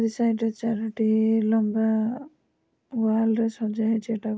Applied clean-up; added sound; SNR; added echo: none; none; none; none.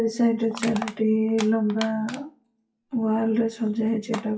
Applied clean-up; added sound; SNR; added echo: classical method WPE with log-MMSE.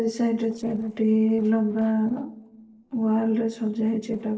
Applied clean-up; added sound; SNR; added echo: neural separator model SepFormer DNS4.